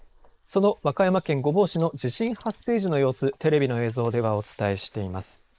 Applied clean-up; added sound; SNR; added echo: neural mask model Resemble Enhance denoiser.